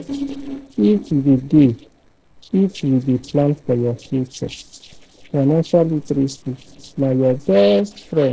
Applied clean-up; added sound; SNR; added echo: neural separator model SepFormer DNS4.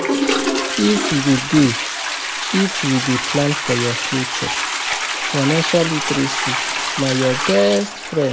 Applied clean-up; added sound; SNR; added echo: none; Toilet flush; 2 dB; none.